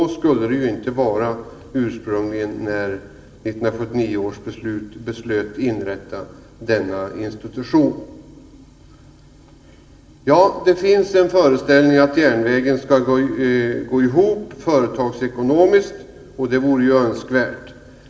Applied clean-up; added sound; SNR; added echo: none; none; none; reverberation time 1.4 s.